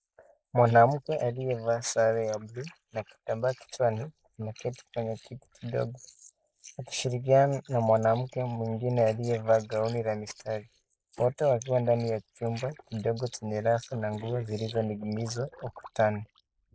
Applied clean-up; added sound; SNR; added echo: neural mask model Resemble Enhance denoiser.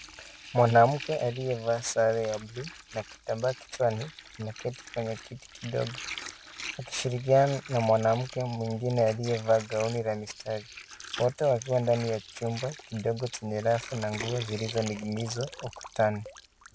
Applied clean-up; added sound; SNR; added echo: none; Water; 15 dB; none.